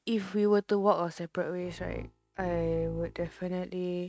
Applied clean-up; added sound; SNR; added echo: neural mask model RNNoise.